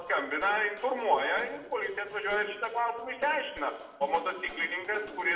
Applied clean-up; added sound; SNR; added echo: neural separator model SepFormer DNS4.